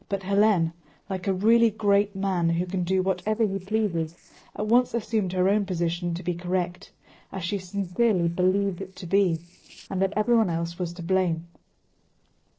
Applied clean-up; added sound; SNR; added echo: neural separator model SepFormer DNS4.